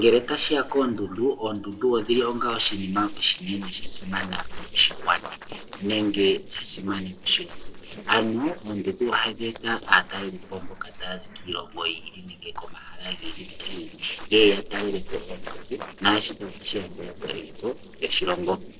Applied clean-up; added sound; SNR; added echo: neural separator model SepFormer DNS4.